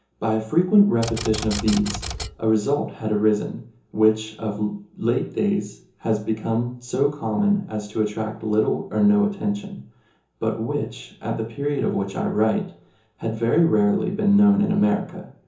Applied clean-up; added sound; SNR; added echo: none; Typewriter; 8 dB; reverberation time 0.6 s.